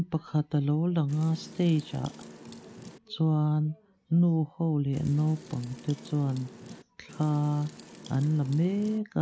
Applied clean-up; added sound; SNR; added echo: none; Wind; 18 dB; none.